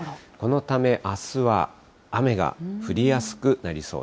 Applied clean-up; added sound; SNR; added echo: none; none; none; none.